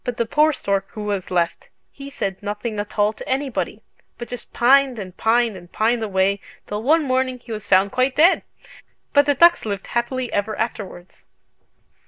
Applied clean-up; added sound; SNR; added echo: none; none; none; none.